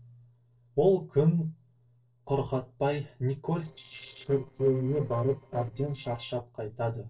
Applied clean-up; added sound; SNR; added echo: neural separator model SepFormer DNS4.